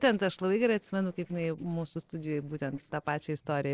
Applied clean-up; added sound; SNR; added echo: neural separator model SepFormer DNS4.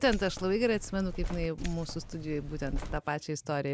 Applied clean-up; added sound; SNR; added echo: none; Keys jangling; 6 dB; none.